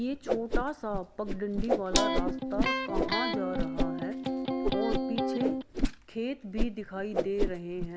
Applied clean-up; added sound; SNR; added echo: none; Whoosh, swoosh, swish + Electric guitar; -5 dB; none.